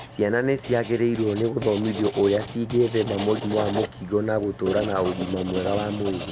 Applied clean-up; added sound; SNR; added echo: none; Writing; 8 dB; none.